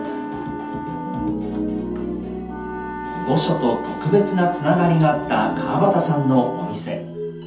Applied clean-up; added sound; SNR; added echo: none; Wind instrument, woodwind instrument; 10 dB; reverberation time 0.5 s.